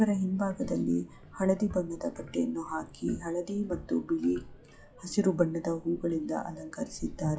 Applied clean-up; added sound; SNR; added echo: classical method WPE with log-MMSE.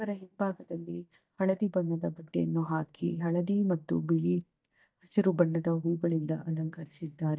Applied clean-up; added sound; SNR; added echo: neural mask model DeepFilterNet 3.